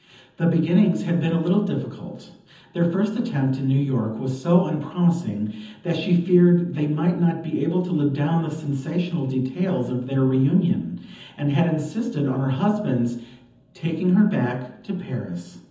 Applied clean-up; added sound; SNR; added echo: none; none; none; reverberation time 0.8 s.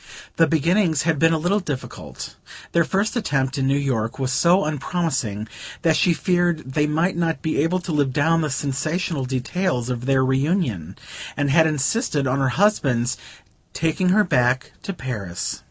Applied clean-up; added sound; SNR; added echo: none; none; none; none.